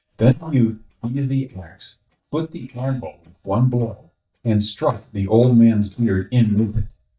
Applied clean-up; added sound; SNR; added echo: neural mask model DeepFilterNet 3.